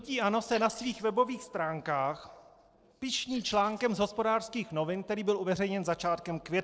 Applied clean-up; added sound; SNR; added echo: neural separator model SepFormer DNS4.